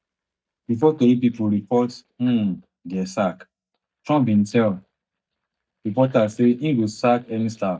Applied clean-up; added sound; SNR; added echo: neural mask model DeepFilterNet 3.